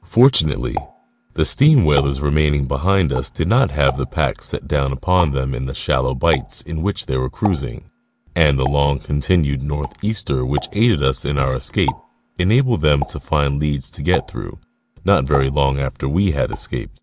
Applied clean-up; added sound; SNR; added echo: none; Explosion + Thump, thud; 16 dB; none.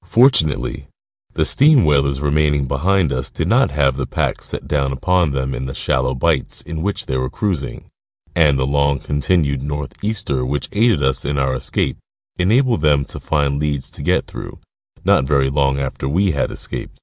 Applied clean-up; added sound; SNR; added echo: none; none; none; none.